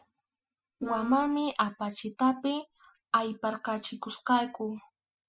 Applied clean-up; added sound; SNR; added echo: classical method spectral subtraction.